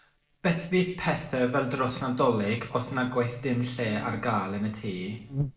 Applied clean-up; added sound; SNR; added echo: neural separator model SepFormer DNS4.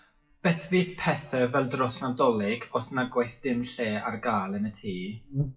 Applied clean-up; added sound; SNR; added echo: classical method WPE with log-MMSE.